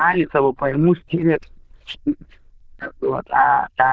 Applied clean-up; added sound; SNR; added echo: neural diffusion model UNIVERSE++.